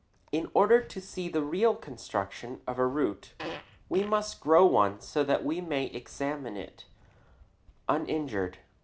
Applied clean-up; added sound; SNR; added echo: none; Fart; 13 dB; none.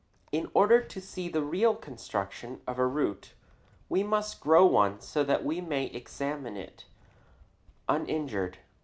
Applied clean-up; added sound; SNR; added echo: none; none; none; none.